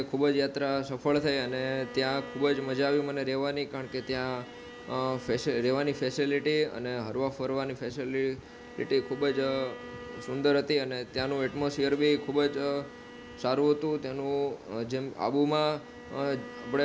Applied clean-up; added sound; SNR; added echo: none; Bowed string instrument; 18 dB; none.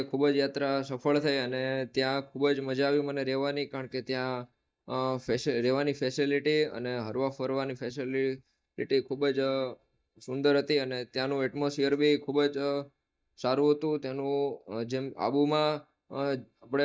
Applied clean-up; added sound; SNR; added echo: neural mask model DeepFilterNet 3.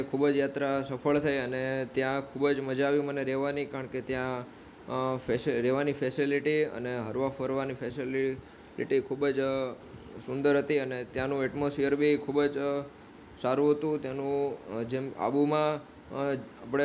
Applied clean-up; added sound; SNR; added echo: none; none; none; none.